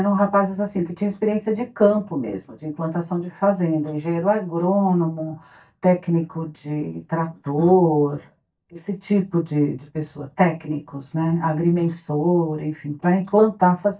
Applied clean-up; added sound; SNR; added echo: neural mask model DeepFilterNet 3.